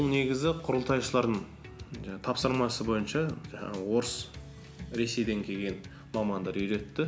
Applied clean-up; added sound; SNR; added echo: none; none; none; none.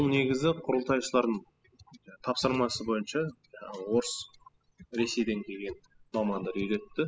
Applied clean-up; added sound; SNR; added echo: classical method spectral subtraction.